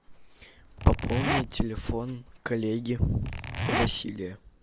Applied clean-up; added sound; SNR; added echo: none; Zipper (clothing); 2 dB; none.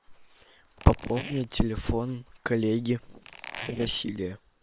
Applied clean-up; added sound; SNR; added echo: neural separator model SepFormer WHAM!.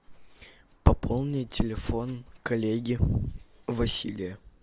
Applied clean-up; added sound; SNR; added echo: none; none; none; none.